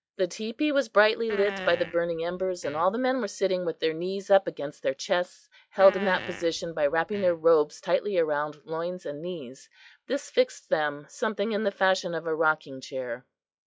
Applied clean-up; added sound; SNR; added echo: classical method log-MMSE.